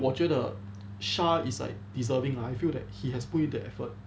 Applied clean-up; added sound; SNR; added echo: none; none; none; none.